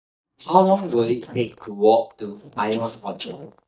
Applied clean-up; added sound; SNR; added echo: neural mask model DeepFilterNet 3.